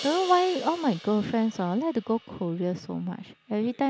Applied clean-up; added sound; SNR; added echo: none; Crash cymbal; 17 dB; none.